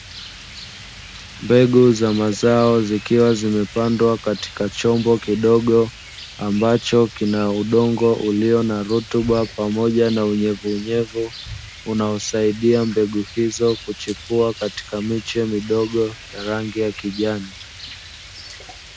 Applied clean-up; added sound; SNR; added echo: none; Rain; 18 dB; none.